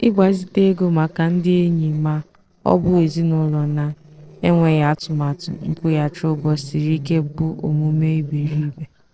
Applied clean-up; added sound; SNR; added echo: neural separator model SepFormer DNS4.